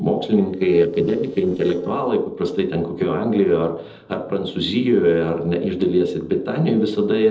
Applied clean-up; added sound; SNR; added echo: neural separator model SepFormer DNS4.